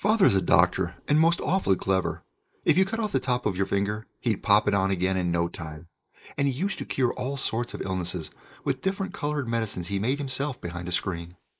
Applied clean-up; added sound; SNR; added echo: neural mask model Resemble Enhance denoiser.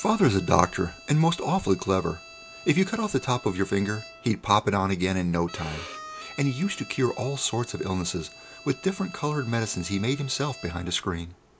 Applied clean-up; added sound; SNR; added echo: none; Bowed string instrument; 18 dB; none.